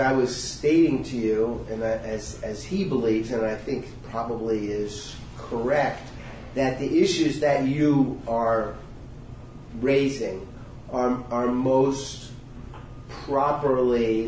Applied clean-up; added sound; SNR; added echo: none; none; none; none.